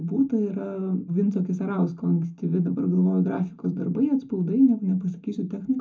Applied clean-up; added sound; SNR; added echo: none; none; none; reverberation time 0.3 s.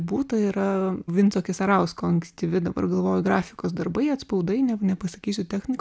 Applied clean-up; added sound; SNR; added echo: none; none; none; none.